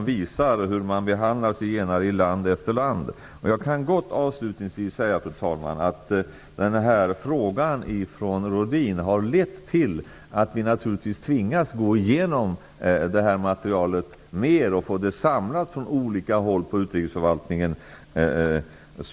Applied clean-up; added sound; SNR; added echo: none; none; none; none.